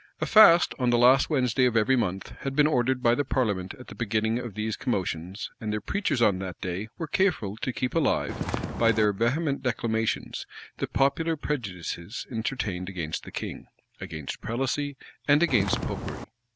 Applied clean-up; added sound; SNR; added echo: none; Walk, footsteps; 5 dB; none.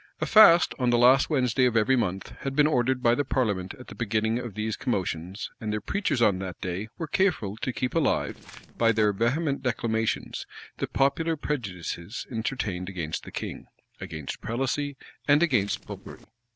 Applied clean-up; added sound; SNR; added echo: neural separator model SepFormer DNS4.